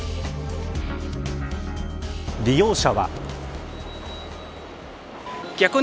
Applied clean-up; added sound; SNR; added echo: none; none; none; none.